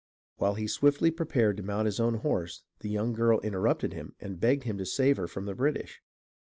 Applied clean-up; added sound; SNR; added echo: none; none; none; none.